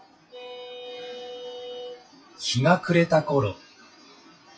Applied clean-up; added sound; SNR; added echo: classical method WPE with log-MMSE.